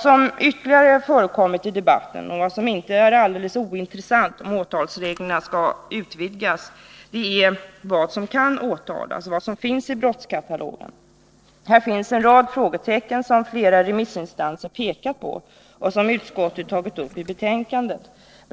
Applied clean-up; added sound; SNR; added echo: neural separator model SepFormer DNS4.